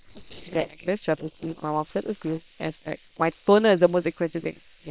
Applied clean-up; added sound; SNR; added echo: neural separator model SepFormer WHAM!.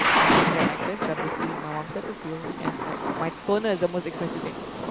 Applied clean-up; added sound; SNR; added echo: none; Thunder / Rain; -4 dB; none.